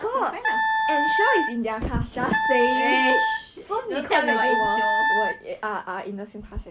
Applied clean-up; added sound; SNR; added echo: none; Wind instrument, woodwind instrument; -2 dB; none.